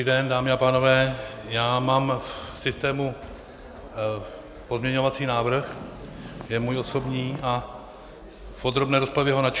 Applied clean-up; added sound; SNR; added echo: none; Purr; 15 dB; none.